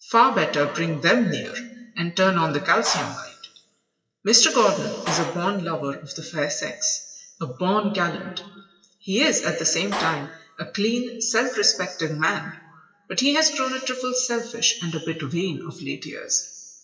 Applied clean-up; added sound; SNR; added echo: classical method WPE with log-MMSE.